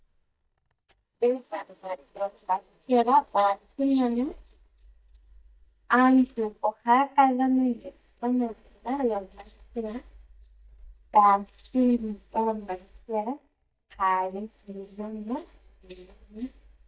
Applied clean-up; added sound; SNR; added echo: neural mask model DeepFilterNet 3.